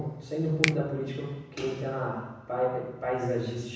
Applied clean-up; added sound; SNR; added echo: none; Finger snapping; 7 dB; reverberation time 1.1 s.